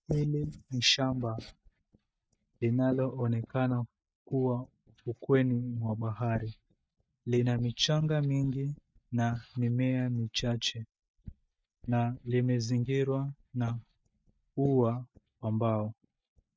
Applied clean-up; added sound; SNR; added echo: neural mask model DeepFilterNet 3.